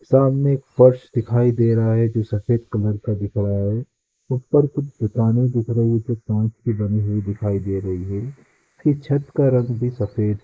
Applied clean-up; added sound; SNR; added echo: neural mask model Resemble Enhance denoiser.